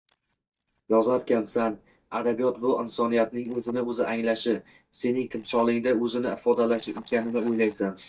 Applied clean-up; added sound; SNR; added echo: neural mask model DeepFilterNet 3.